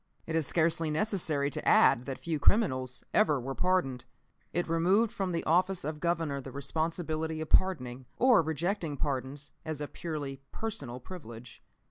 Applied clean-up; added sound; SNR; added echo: none; none; none; none.